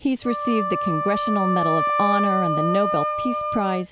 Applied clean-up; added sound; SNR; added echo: none; Wind instrument, woodwind instrument; 0 dB; none.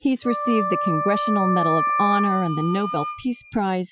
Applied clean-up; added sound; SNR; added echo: classical method Wiener filter.